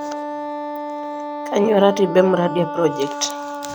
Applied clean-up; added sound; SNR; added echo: none; Wind instrument, woodwind instrument; 7 dB; none.